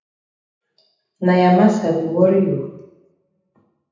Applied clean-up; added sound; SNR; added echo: none; none; none; reverberation time 0.9 s.